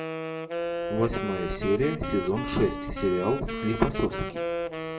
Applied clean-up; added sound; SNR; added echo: none; Wind instrument, woodwind instrument; 4 dB; reverberation time 0.3 s.